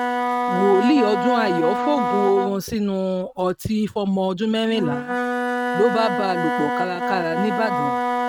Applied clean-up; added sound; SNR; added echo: neural mask model RNNoise.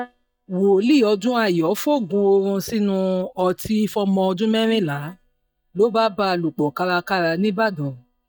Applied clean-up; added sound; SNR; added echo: neural mask model DeepFilterNet 3.